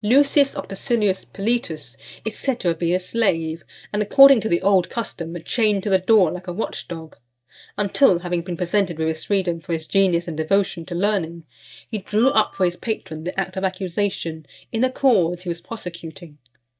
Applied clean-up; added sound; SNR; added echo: neural mask model DeepFilterNet 3.